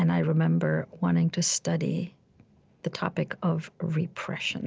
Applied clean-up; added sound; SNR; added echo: none; none; none; none.